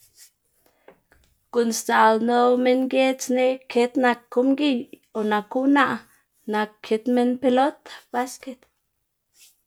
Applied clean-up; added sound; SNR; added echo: none; none; none; none.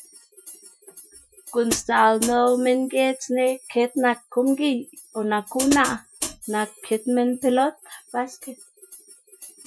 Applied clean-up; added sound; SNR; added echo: classical method Wiener filter.